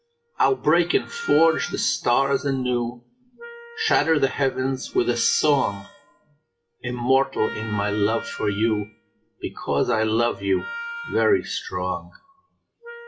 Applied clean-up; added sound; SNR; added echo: classical method WPE with log-MMSE.